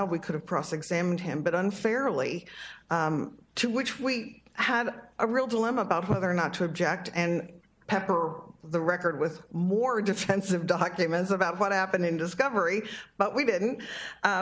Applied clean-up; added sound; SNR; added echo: none; none; none; none.